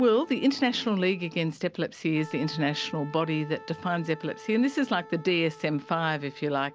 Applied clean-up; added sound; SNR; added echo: none; Wind instrument, woodwind instrument; 20 dB; none.